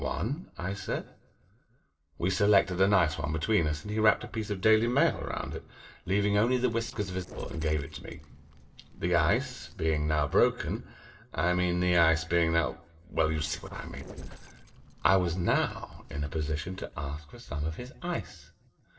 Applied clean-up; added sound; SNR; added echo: neural separator model SepFormer DNS4.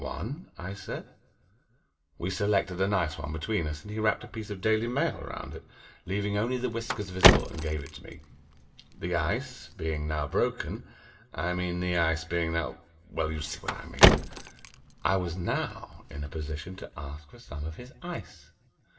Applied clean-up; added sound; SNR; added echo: none; Car; -3 dB; reverberation time 0.7 s.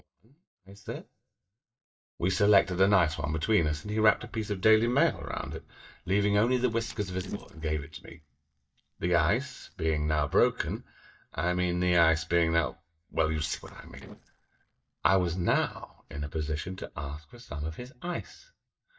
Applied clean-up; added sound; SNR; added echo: neural mask model DeepFilterNet 3.